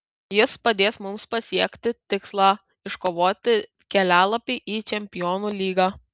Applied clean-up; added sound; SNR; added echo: none; none; none; none.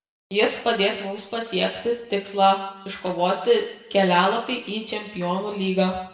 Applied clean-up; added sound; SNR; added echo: none; none; none; reverberation time 0.9 s.